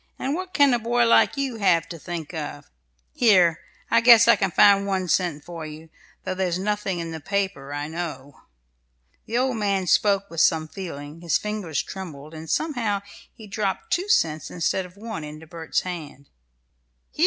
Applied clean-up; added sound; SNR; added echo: none; none; none; none.